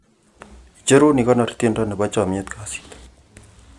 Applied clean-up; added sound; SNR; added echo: none; none; none; none.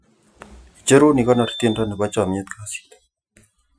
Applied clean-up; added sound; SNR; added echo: classical method Wiener filter.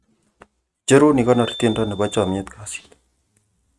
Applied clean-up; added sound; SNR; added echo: neural mask model RNNoise.